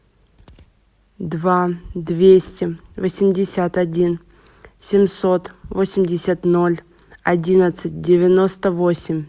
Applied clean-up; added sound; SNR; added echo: none; none; none; none.